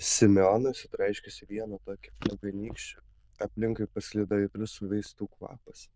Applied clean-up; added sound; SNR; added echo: neural diffusion model UNIVERSE++.